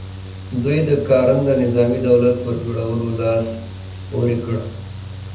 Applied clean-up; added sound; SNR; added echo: none; Mechanical fan; 13 dB; reverberation time 0.7 s.